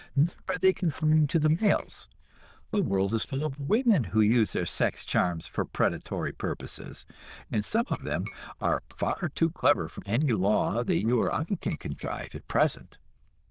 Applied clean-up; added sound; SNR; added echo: neural diffusion model UNIVERSE++.